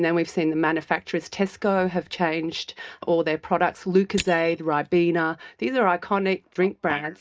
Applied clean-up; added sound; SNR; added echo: neural mask model DeepFilterNet 3.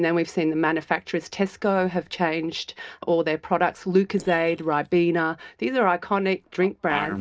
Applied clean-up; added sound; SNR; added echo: neural separator model SepFormer DNS4.